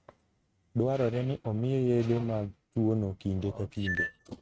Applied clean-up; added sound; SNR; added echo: neural mask model RNNoise.